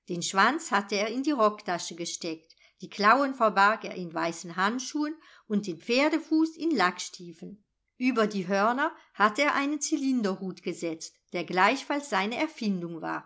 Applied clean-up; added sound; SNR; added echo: none; none; none; none.